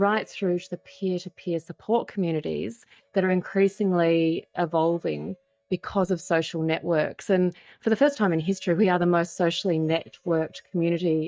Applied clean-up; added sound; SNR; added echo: neural mask model DeepFilterNet 3.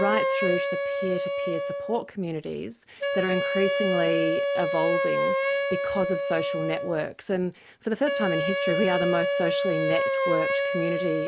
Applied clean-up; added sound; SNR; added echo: none; Wind instrument, woodwind instrument; -2 dB; none.